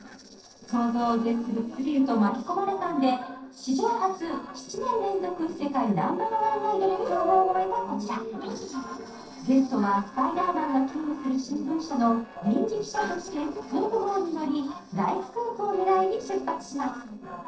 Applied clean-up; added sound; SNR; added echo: neural separator model SepFormer DNS4.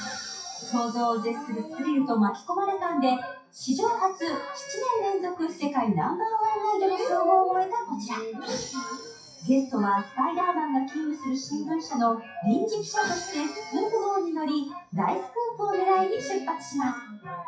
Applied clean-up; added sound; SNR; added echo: classical method WPE with log-MMSE.